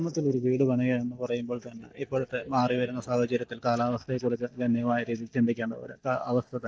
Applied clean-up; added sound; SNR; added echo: neural mask model DeepFilterNet 3.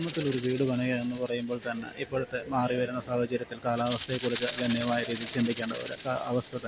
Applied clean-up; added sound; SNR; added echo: none; Rattle (instrument); 1 dB; none.